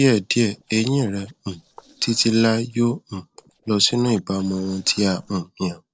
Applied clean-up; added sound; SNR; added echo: neural separator model SepFormer DNS4.